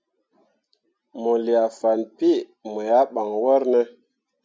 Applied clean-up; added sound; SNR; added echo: none; none; none; none.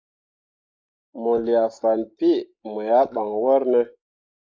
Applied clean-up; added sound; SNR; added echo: neural mask model Resemble Enhance denoiser.